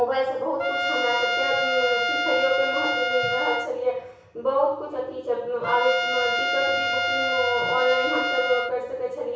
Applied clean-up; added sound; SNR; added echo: none; Trumpet; 0 dB; reverberation time 0.6 s.